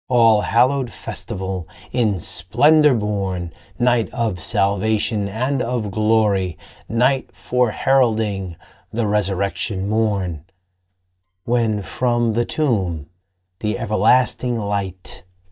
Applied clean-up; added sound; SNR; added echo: neural mask model DeepFilterNet 3.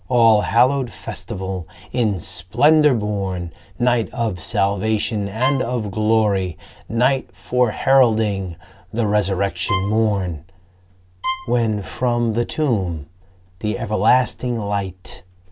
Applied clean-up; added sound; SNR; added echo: none; Bowed string instrument; 11 dB; none.